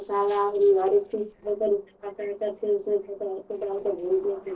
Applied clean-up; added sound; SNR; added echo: neural separator model SepFormer DNS4.